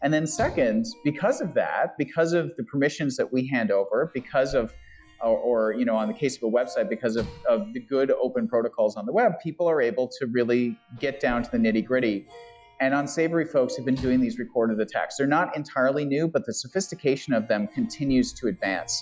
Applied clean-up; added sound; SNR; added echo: classical method log-MMSE.